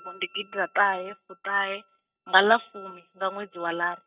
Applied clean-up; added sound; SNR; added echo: neural mask model RNNoise.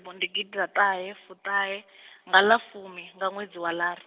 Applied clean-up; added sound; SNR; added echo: none; none; none; none.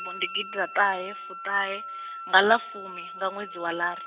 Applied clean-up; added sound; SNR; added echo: none; Wind instrument, woodwind instrument; 11 dB; none.